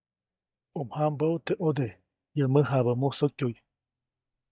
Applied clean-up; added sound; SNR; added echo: neural mask model DeepFilterNet 3.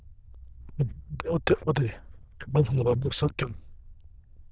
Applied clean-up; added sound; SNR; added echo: neural diffusion model UNIVERSE++.